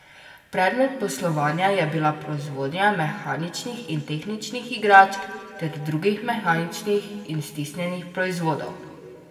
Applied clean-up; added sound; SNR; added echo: none; none; none; reverberation time 1.9 s.